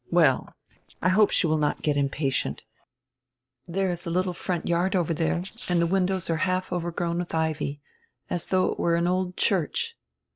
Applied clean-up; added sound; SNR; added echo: neural separator model SepFormer DNS4.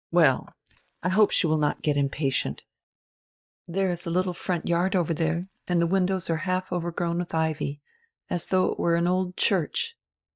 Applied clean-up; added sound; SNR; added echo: neural mask model DeepFilterNet 3.